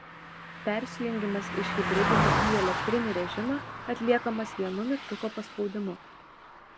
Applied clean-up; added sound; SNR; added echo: none; Car passing by; 1 dB; none.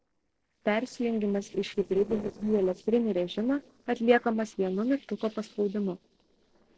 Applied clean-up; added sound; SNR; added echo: neural separator model SepFormer DNS4.